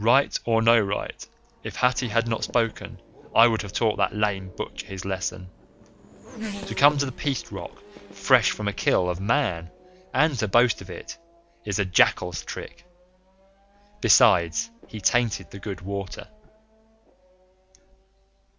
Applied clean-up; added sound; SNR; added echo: none; Race car, auto racing / Accelerating, revving, vroom; 20 dB; none.